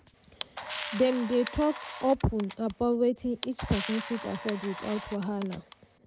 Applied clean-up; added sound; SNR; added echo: none; Camera; 11 dB; none.